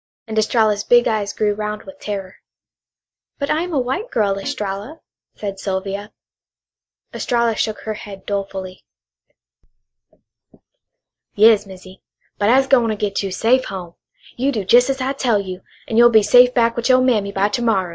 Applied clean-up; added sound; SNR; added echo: neural mask model DeepFilterNet 3.